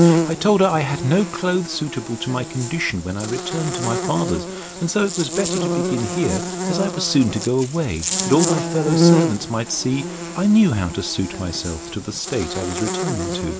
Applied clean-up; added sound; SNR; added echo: none; Buzz; 2 dB; none.